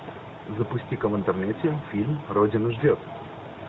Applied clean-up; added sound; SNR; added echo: none; none; none; none.